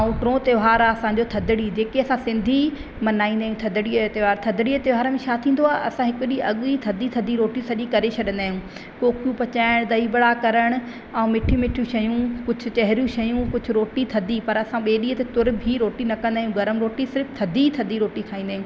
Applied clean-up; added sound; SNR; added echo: none; none; none; none.